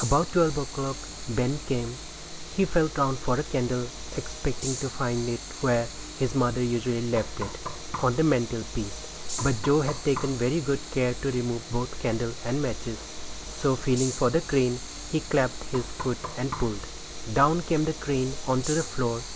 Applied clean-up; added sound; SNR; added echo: none; Knock + Train; 11 dB; none.